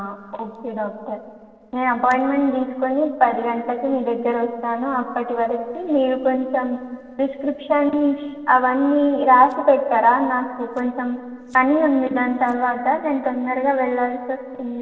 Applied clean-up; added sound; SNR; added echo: neural separator model SepFormer DNS4.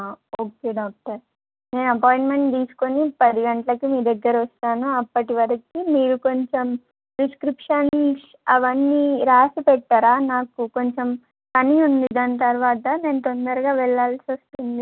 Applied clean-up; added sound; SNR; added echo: none; none; none; none.